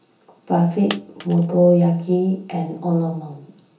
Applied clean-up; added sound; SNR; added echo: none; Coin (dropping); 18 dB; reverberation time 0.7 s.